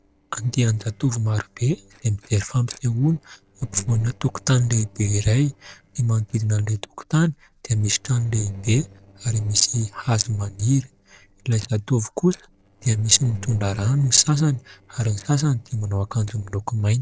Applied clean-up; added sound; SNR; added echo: neural separator model SepFormer DNS4.